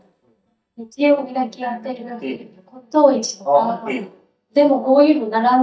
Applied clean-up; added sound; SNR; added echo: neural mask model DeepFilterNet 3.